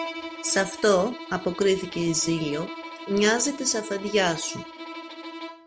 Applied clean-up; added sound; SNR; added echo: none; Bowed string instrument; 12 dB; none.